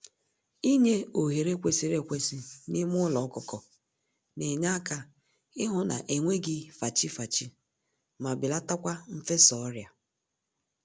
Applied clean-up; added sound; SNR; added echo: none; none; none; none.